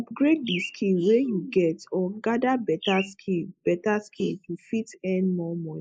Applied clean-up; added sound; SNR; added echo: neural mask model Resemble Enhance denoiser.